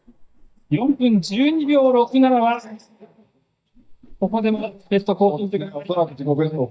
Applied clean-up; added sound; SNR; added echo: neural mask model DeepFilterNet 3.